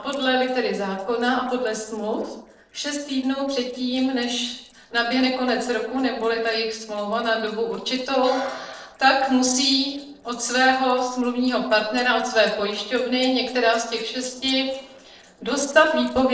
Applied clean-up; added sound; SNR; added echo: neural separator model SepFormer DNS4.